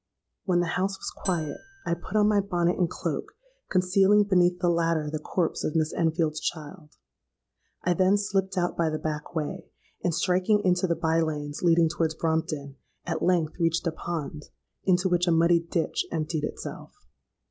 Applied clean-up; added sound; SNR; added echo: none; Marimba, xylophone; 14 dB; none.